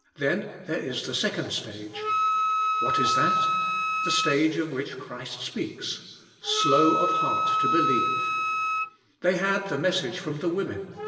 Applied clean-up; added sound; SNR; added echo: none; Wind instrument, woodwind instrument; -1 dB; reverberation time 2.1 s.